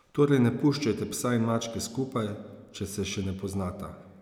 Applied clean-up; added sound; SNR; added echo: none; none; none; none.